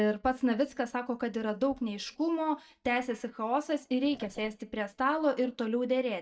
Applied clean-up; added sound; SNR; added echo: neural mask model DeepFilterNet 3.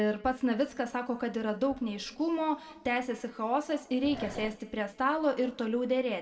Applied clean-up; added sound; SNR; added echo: none; Growling; 14 dB; reverberation time 1.2 s.